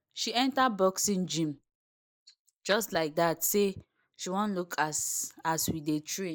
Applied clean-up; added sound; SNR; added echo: neural mask model Resemble Enhance denoiser.